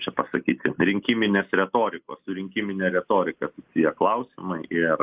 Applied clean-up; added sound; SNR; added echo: neural mask model Resemble Enhance denoiser.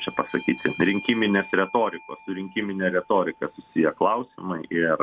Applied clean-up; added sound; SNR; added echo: none; Bell / Doorbell; 19 dB; none.